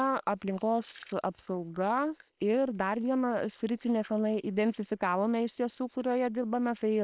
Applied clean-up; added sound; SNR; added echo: neural separator model SepFormer WHAM!.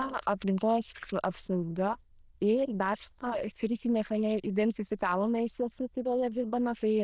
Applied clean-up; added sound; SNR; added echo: neural diffusion model UNIVERSE++.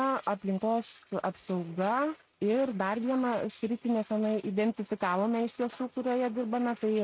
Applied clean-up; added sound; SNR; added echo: neural mask model RNNoise.